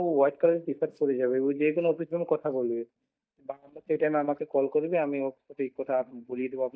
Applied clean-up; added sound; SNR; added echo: neural mask model DeepFilterNet 3.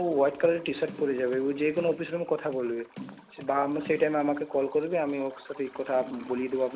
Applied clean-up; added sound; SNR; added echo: none; Toilet flush / Gurgling + Bass drum / Snare drum; 18 dB; none.